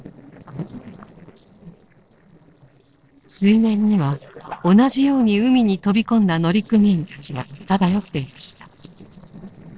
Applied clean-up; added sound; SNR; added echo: neural separator model SepFormer DNS4.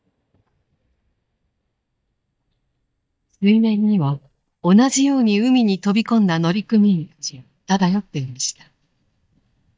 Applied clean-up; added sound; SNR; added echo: neural mask model DeepFilterNet 3.